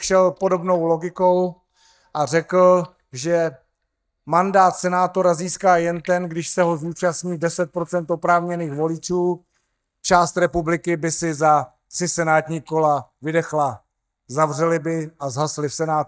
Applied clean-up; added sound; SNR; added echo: neural mask model DeepFilterNet 3.